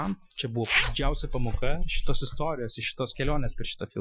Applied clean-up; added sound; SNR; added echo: classical method Wiener filter.